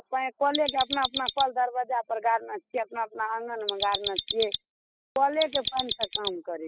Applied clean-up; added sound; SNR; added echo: classical method spectral subtraction.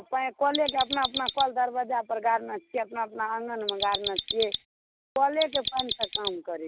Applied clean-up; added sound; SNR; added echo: none; Mechanisms; 3 dB; none.